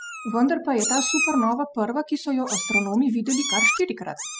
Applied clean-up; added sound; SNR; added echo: classical method spectral subtraction.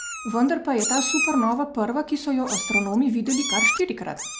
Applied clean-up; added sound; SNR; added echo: none; Meow; 4 dB; none.